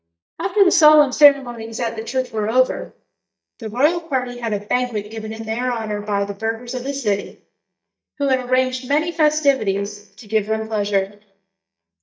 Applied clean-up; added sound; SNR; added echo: neural mask model DeepFilterNet 3.